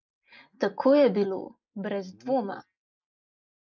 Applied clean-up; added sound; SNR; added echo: neural mask model Resemble Enhance denoiser.